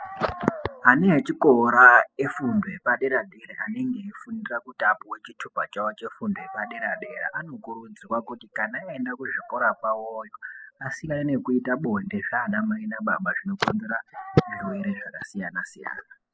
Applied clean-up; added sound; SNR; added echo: classical method spectral subtraction.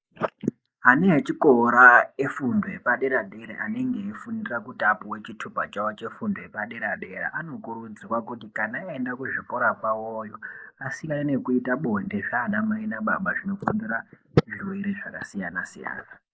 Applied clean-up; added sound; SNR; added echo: neural mask model Resemble Enhance denoiser.